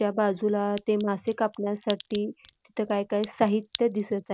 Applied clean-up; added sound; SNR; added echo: none; Crack; 15 dB; none.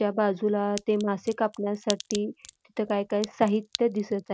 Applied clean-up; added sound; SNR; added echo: neural mask model RNNoise.